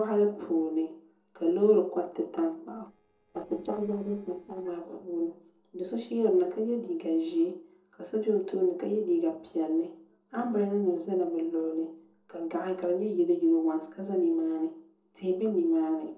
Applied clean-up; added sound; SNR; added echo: neural separator model SepFormer DNS4.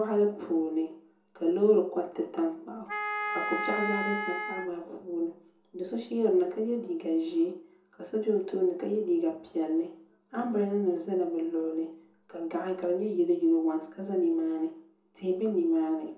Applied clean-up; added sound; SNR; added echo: none; Wind instrument, woodwind instrument; 3 dB; reverberation time 0.5 s.